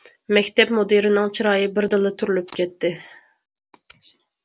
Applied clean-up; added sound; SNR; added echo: none; none; none; none.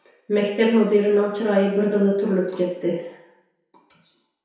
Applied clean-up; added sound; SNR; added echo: none; none; none; reverberation time 0.7 s.